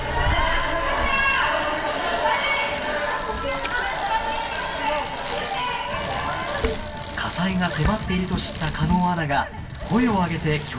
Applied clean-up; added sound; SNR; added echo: none; Bicycle; 7 dB; reverberation time 0.2 s.